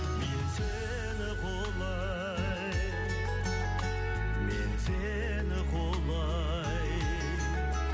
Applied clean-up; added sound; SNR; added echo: none; none; none; none.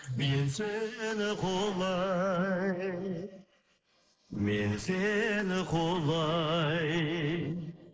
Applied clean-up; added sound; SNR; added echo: neural mask model Resemble Enhance denoiser.